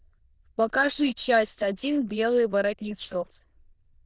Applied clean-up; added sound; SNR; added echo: neural diffusion model UNIVERSE++.